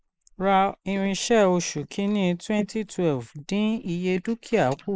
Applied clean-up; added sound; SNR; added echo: neural mask model Resemble Enhance denoiser.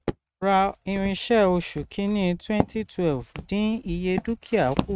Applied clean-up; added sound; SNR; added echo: neural mask model RNNoise.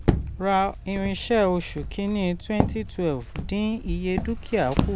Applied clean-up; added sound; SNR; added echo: none; Walk, footsteps; 3 dB; none.